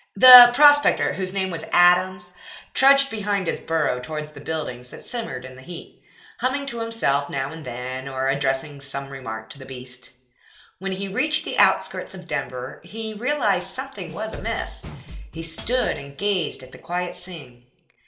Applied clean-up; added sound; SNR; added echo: none; Drum kit; 13 dB; reverberation time 0.8 s.